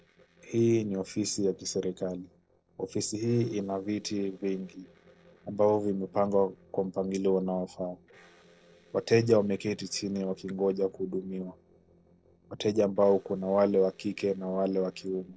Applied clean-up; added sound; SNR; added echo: neural separator model SepFormer DNS4.